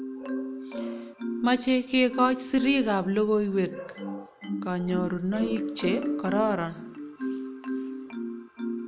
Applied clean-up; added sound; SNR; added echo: none; Marimba, xylophone; 6 dB; none.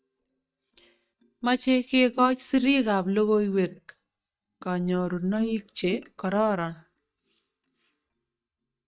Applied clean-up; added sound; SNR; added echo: neural mask model DeepFilterNet 3.